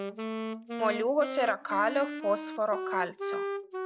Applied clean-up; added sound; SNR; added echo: none; Wind instrument, woodwind instrument; 5 dB; none.